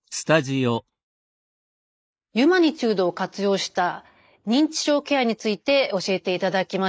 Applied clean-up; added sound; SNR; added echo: neural mask model Resemble Enhance denoiser.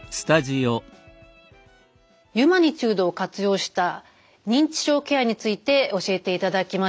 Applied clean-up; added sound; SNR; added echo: none; none; none; none.